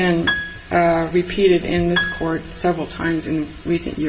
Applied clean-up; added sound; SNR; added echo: none; Piano; 9 dB; reverberation time 2.7 s.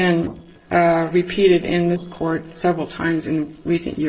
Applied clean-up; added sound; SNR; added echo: neural separator model SepFormer DNS4.